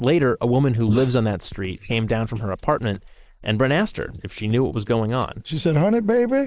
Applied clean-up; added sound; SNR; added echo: neural mask model Resemble Enhance denoiser.